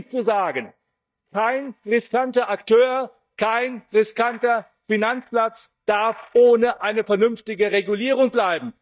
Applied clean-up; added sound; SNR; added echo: neural mask model DeepFilterNet 3.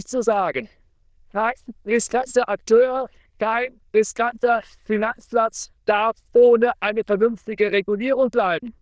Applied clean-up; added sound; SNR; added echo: neural diffusion model UNIVERSE++.